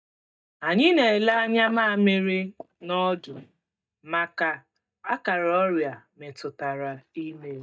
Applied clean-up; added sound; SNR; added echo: neural mask model DeepFilterNet 3.